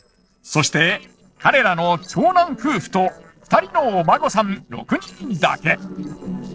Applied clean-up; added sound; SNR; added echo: neural separator model SepFormer DNS4.